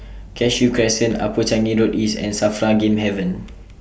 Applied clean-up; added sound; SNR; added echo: none; none; none; none.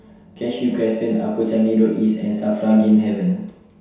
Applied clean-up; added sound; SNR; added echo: none; none; none; reverberation time 0.7 s.